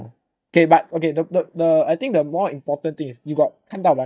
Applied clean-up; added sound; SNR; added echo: neural mask model DeepFilterNet 3.